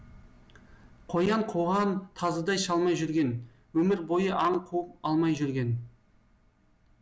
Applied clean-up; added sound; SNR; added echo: none; none; none; none.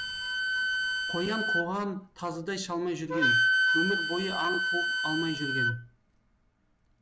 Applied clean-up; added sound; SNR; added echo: none; Wind instrument, woodwind instrument; -4 dB; none.